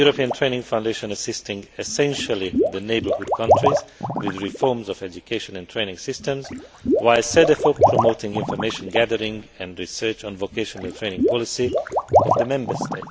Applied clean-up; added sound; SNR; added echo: none; Water / Liquid; 1 dB; none.